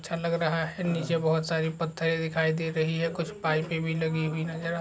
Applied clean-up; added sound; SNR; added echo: none; none; none; none.